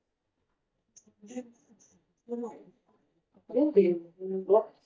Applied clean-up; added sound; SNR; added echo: neural mask model DeepFilterNet 3.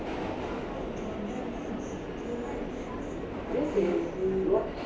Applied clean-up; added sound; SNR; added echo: none; Subway, metro, underground; -5 dB; reverberation time 0.5 s.